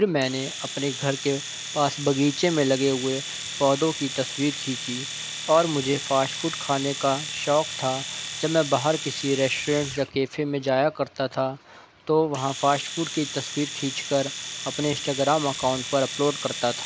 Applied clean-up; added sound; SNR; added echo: none; Domestic sounds, home sounds; 9 dB; none.